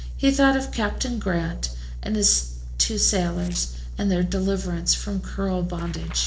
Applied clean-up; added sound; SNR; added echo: neural separator model SepFormer DNS4.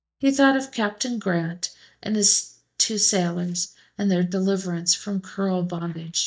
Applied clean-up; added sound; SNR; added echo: neural mask model DeepFilterNet 3.